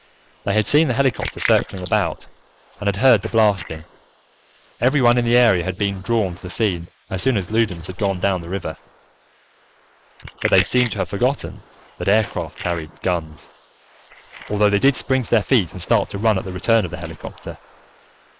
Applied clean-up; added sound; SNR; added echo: neural mask model Resemble Enhance denoiser.